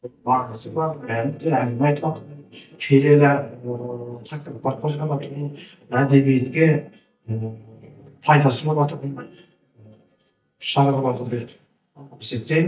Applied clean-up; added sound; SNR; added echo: neural mask model DeepFilterNet 3.